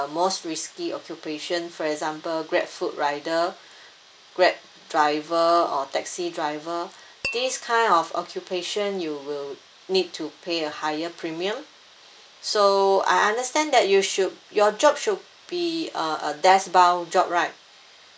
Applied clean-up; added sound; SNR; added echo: none; Tap / Glass; 13 dB; none.